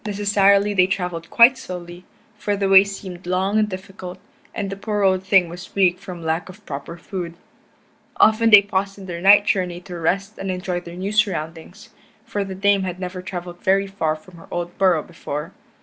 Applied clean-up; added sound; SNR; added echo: none; none; none; none.